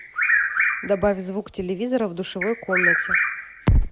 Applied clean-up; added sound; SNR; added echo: none; Bird vocalization, bird call, bird song; 1 dB; none.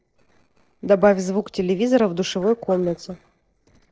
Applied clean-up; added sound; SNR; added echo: neural separator model SepFormer DNS4.